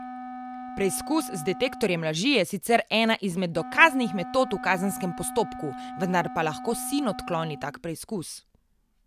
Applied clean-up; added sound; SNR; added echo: none; Wind instrument, woodwind instrument; 12 dB; none.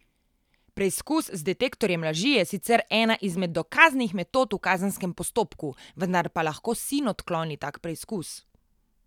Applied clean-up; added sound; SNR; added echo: none; none; none; none.